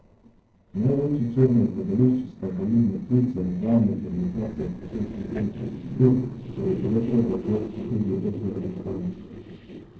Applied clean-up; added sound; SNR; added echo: neural separator model SepFormer DNS4.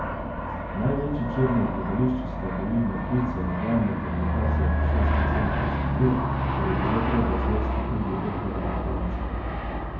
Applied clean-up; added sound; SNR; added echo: none; Aircraft; -2 dB; reverberation time 0.9 s.